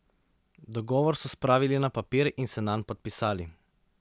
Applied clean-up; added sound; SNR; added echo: none; none; none; none.